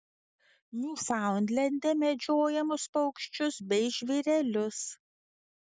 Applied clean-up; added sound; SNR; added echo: none; none; none; none.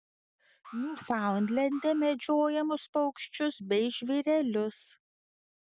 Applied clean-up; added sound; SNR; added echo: none; Alarm; 20 dB; none.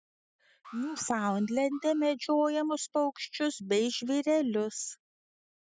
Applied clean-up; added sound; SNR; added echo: classical method spectral subtraction.